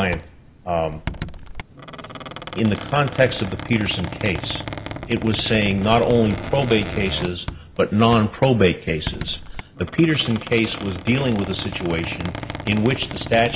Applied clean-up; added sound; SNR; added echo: none; Squeak; 10 dB; none.